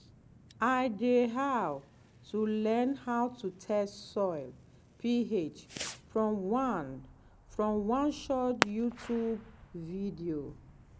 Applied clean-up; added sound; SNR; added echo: none; Fireworks; 13 dB; none.